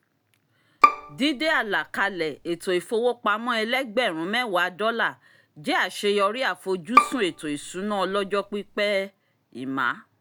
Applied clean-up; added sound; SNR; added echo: none; Bowed string instrument; 0 dB; none.